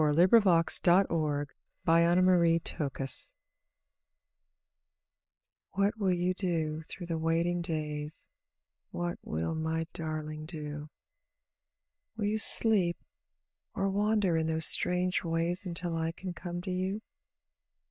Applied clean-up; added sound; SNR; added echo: neural mask model DeepFilterNet 3.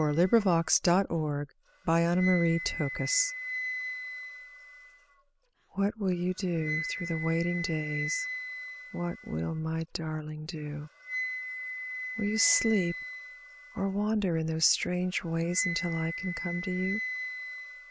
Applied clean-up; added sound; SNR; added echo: none; Wind instrument, woodwind instrument; 8 dB; none.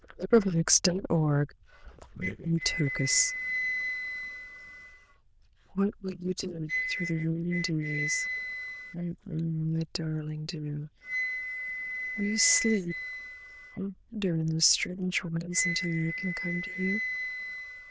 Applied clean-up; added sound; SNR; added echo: neural diffusion model UNIVERSE++.